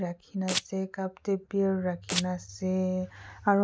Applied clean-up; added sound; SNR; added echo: none; Domestic sounds, home sounds; 5 dB; none.